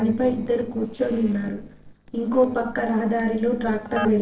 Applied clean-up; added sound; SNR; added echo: neural separator model SepFormer DNS4.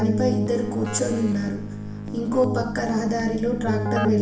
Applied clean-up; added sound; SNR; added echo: none; Keyboard (musical); 3 dB; reverberation time 0.8 s.